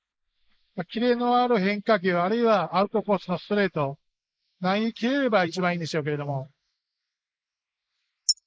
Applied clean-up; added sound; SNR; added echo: neural mask model Resemble Enhance denoiser.